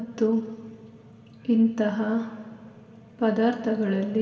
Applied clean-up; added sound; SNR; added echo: none; none; none; reverberation time 3.0 s.